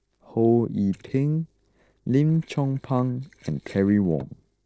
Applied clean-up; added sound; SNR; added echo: neural separator model SepFormer DNS4.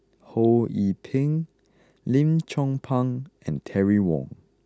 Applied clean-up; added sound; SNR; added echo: none; none; none; none.